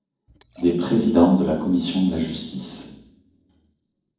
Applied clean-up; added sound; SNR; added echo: neural separator model SepFormer DNS4.